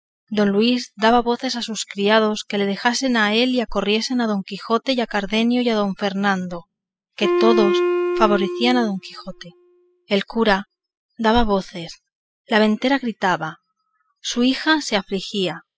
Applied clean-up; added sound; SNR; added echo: classical method spectral subtraction.